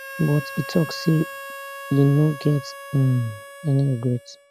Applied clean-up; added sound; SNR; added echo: none; Harmonica; 15 dB; none.